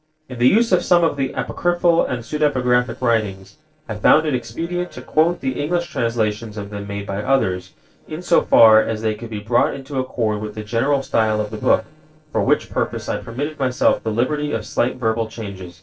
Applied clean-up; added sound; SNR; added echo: neural separator model SepFormer DNS4.